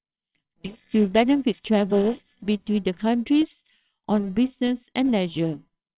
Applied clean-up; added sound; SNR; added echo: neural separator model SepFormer WHAMR!.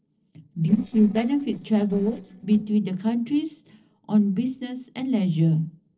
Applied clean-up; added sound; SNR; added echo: neural separator model SepFormer DNS4.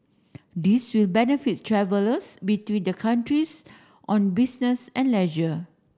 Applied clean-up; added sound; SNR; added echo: none; none; none; none.